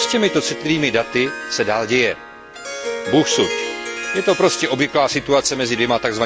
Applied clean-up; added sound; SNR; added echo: none; Harp; 9 dB; none.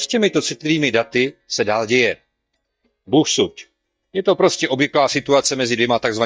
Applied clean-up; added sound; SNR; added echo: neural mask model DeepFilterNet 3.